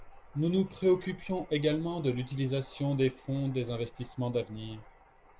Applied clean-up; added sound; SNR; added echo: none; none; none; none.